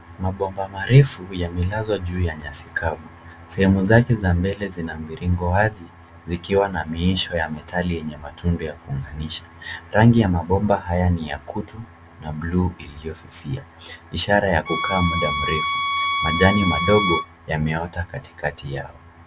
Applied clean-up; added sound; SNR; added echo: none; Bowed string instrument; 1 dB; none.